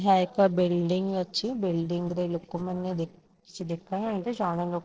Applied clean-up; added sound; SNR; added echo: neural separator model SepFormer DNS4.